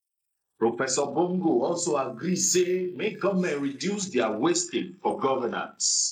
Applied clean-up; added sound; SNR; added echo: neural mask model Resemble Enhance denoiser.